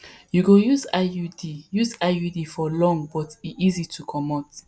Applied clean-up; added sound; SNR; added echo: none; none; none; none.